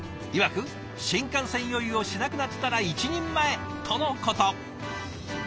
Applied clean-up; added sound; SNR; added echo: none; none; none; none.